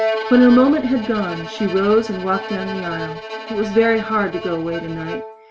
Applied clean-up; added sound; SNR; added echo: none; Bowed string instrument; 10 dB; none.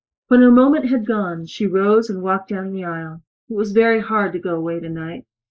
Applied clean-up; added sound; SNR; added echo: neural mask model Resemble Enhance denoiser.